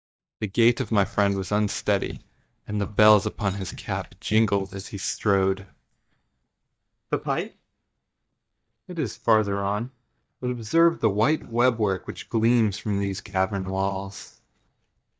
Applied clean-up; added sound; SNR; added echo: neural mask model DeepFilterNet 3.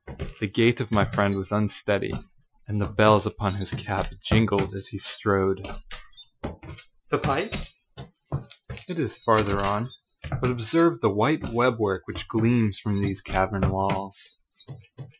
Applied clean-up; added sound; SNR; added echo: classical method Wiener filter.